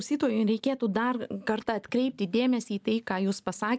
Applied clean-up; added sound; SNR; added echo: none; none; none; none.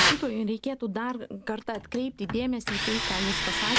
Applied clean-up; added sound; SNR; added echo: none; Tools; -1 dB; none.